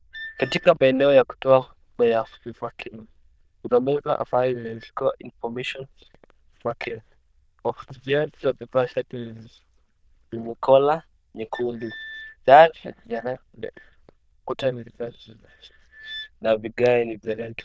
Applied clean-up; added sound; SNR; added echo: neural diffusion model UNIVERSE++.